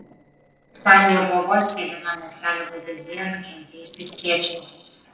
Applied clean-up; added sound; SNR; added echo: neural separator model SepFormer DNS4.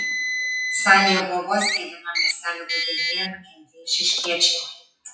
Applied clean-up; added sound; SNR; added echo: classical method WPE with log-MMSE.